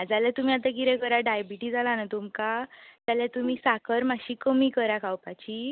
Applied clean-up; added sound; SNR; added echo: none; none; none; none.